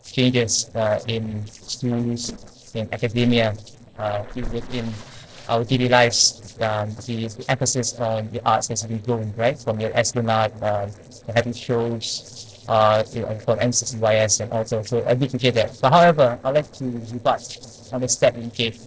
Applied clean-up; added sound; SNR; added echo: neural separator model SepFormer DNS4.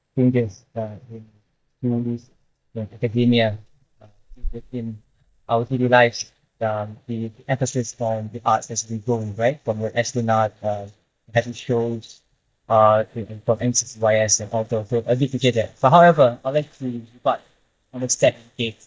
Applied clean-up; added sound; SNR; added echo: neural mask model DeepFilterNet 3.